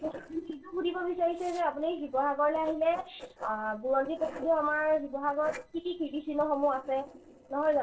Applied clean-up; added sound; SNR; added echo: neural separator model SepFormer DNS4.